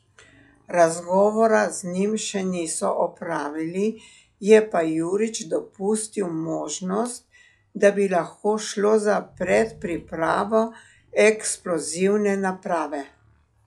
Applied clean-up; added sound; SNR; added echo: classical method log-MMSE.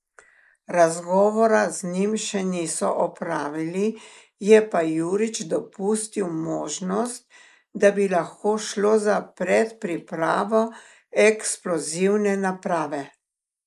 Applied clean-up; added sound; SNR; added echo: neural mask model Resemble Enhance denoiser.